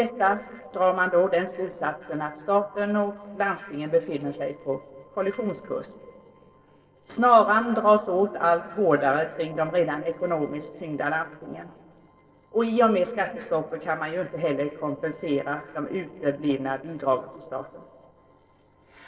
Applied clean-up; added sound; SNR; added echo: neural separator model SepFormer DNS4.